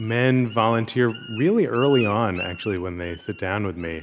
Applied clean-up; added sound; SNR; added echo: none; Bird; 16 dB; none.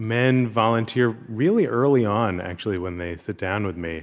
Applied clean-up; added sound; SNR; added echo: none; none; none; none.